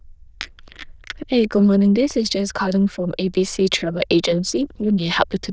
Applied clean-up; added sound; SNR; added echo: neural diffusion model UNIVERSE++.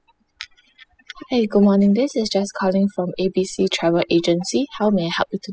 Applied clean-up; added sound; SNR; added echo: classical method spectral subtraction.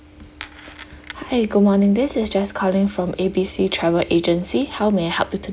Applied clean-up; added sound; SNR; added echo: none; none; none; none.